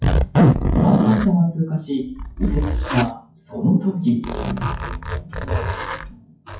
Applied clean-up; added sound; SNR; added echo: classical method WPE with log-MMSE.